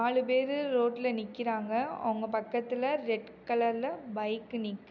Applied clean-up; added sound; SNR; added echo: none; none; none; none.